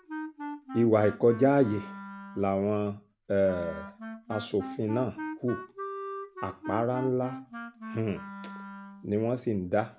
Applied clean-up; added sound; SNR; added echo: none; Wind instrument, woodwind instrument; 11 dB; none.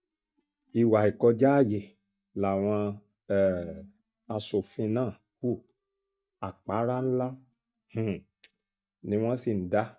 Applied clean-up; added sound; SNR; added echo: neural mask model DeepFilterNet 3.